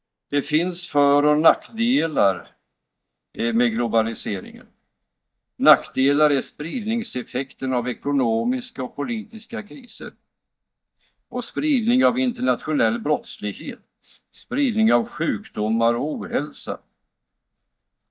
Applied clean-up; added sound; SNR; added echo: neural mask model DeepFilterNet 3.